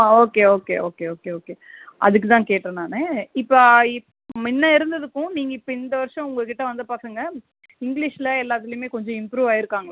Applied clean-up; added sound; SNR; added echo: none; none; none; none.